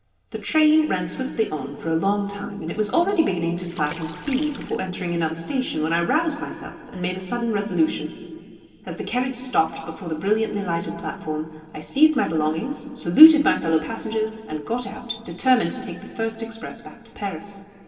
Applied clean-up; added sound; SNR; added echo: neural separator model SepFormer DNS4.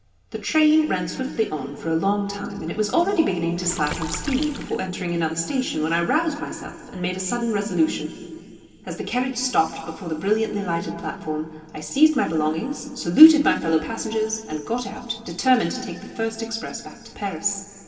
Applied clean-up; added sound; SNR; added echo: none; Water / Splash, splatter; 10 dB; reverberation time 2.7 s.